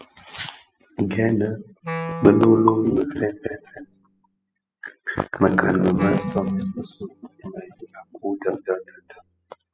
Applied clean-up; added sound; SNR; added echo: classical method spectral subtraction.